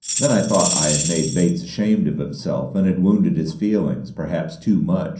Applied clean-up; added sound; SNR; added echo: none; Tambourine; 4 dB; reverberation time 0.6 s.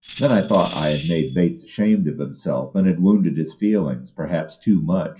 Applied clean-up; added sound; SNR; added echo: classical method WPE with log-MMSE.